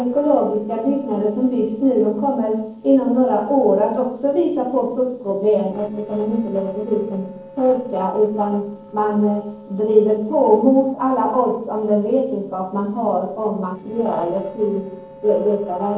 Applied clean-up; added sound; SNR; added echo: neural separator model SepFormer DNS4.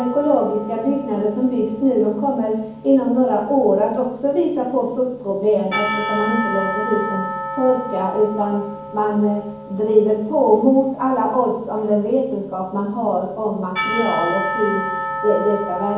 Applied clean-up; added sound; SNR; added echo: none; Church bell / Percussion; 9 dB; reverberation time 1.2 s.